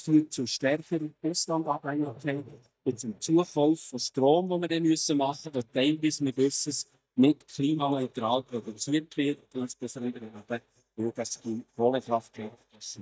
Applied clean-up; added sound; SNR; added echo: neural mask model DeepFilterNet 3.